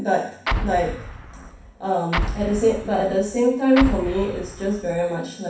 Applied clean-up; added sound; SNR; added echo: none; Explosion; 6 dB; reverberation time 0.6 s.